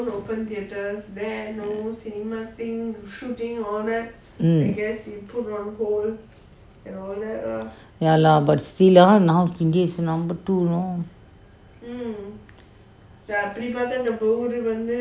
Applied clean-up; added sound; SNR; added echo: none; none; none; none.